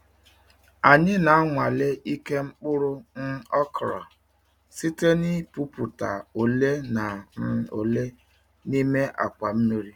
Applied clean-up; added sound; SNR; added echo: none; none; none; none.